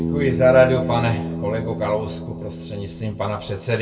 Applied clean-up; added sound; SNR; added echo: none; Bass guitar; 6 dB; reverberation time 0.2 s.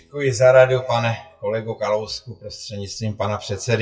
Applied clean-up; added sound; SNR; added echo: classical method WPE with log-MMSE.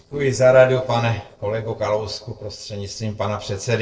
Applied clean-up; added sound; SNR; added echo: neural separator model SepFormer DNS4.